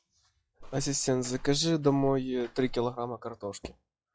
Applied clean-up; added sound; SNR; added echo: classical method log-MMSE.